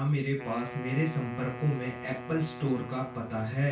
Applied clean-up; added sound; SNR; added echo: none; Wind instrument, woodwind instrument; 11 dB; reverberation time 0.2 s.